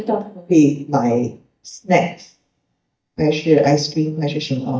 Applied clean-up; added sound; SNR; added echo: neural mask model DeepFilterNet 3.